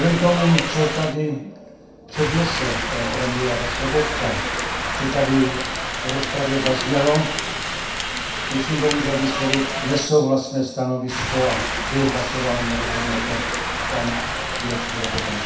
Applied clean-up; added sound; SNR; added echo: none; Rain; 2 dB; reverberation time 0.6 s.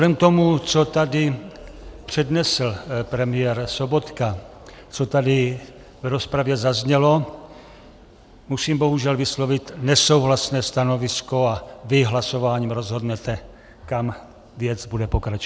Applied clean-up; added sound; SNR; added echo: none; none; none; none.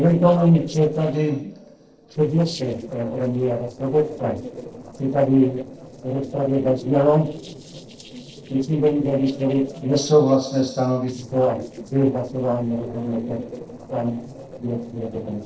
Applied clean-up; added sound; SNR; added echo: neural separator model SepFormer DNS4.